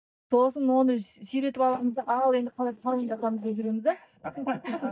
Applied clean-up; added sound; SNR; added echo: neural mask model DeepFilterNet 3.